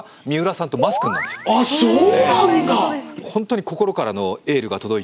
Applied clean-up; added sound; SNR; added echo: none; none; none; none.